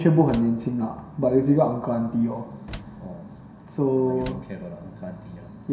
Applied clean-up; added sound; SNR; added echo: none; Slam; 20 dB; reverberation time 0.7 s.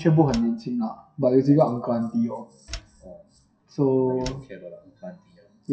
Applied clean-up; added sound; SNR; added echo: classical method WPE with log-MMSE.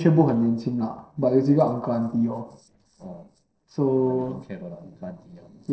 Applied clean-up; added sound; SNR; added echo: neural separator model SepFormer DNS4.